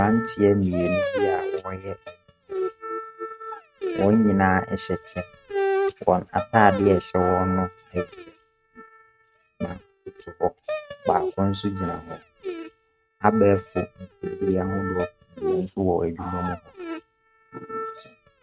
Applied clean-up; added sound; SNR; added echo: neural mask model RNNoise.